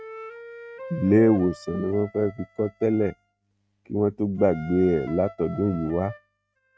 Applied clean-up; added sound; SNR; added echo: neural mask model RNNoise.